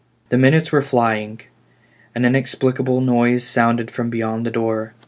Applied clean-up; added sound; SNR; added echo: none; none; none; none.